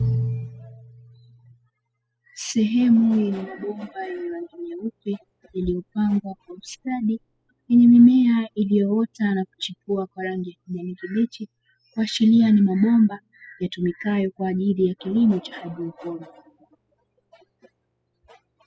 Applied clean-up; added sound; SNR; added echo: classical method spectral subtraction.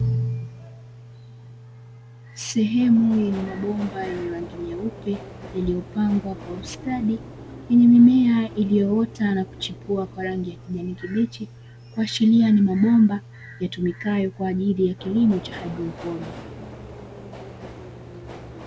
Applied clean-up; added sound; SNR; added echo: none; Subway, metro, underground; 19 dB; none.